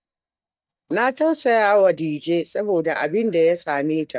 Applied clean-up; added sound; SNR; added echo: neural mask model DeepFilterNet 3.